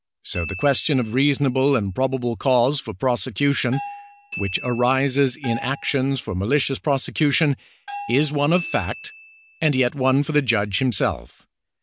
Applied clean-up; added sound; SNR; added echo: none; Glockenspiel + Bell; 16 dB; none.